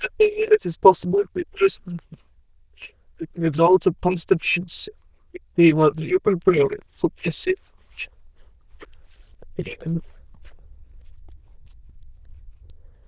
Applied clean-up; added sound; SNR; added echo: neural diffusion model UNIVERSE++.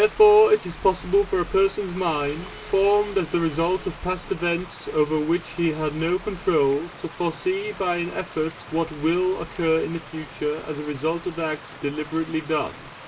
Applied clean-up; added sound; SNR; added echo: none; Stream + Domestic sounds, home sounds; 18 dB; none.